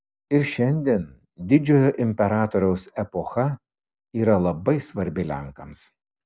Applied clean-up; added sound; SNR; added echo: none; none; none; none.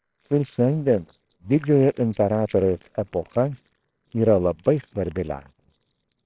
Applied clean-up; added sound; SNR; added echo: neural separator model SepFormer WHAMR!.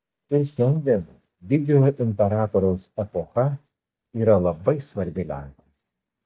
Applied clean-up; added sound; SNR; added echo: neural mask model DeepFilterNet 3.